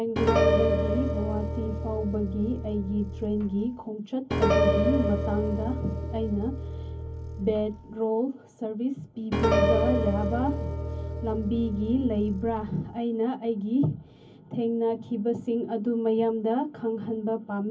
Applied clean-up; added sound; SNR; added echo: none; Piano; -1 dB; reverberation time 0.3 s.